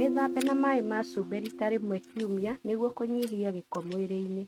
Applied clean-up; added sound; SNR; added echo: neural mask model RNNoise.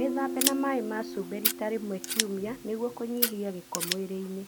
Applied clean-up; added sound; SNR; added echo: none; Guitar + Scissors; 1 dB; none.